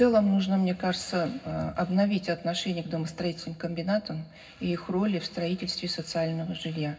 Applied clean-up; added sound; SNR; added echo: none; none; none; reverberation time 0.4 s.